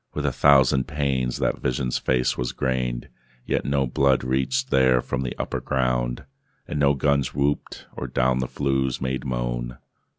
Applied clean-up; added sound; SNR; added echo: none; none; none; none.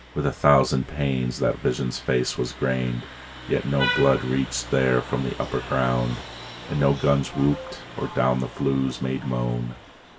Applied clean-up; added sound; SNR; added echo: none; Vehicle horn, car horn, honking; 13 dB; reverberation time 0.2 s.